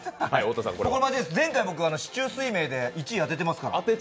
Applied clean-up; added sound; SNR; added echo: none; none; none; none.